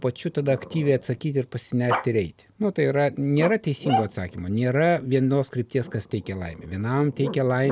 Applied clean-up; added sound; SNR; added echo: none; Growling; 11 dB; none.